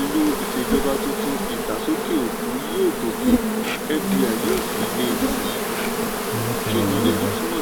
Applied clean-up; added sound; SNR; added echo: none; Insect; -3 dB; none.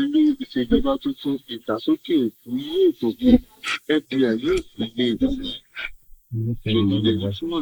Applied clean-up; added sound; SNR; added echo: neural mask model Resemble Enhance denoiser.